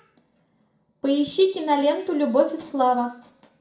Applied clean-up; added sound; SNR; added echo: none; none; none; reverberation time 0.5 s.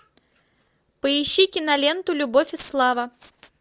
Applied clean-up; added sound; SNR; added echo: none; none; none; none.